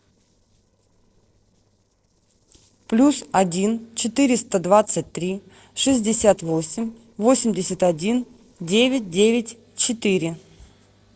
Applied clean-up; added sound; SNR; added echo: neural separator model SepFormer DNS4.